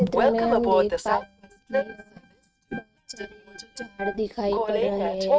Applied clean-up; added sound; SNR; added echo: neural mask model RNNoise.